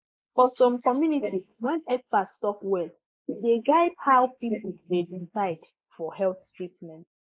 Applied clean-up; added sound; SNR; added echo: neural mask model Resemble Enhance denoiser.